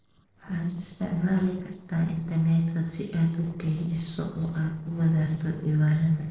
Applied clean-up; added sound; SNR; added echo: neural separator model SepFormer DNS4.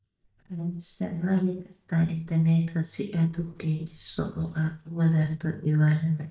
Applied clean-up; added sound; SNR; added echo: neural mask model DeepFilterNet 3.